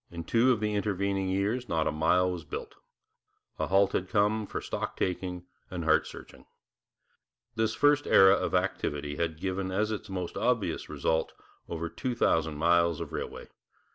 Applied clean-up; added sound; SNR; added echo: none; none; none; none.